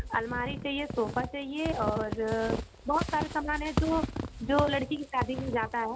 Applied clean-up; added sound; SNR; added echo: none; Squeak / Walk, footsteps; 5 dB; none.